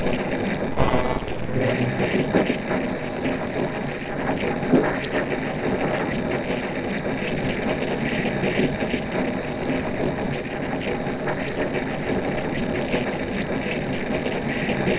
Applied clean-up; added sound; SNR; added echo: neural separator model SepFormer DNS4.